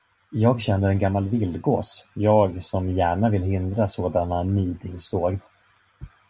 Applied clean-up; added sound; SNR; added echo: none; none; none; none.